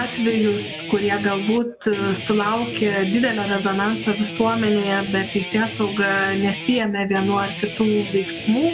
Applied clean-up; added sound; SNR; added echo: none; Guitar; 9 dB; none.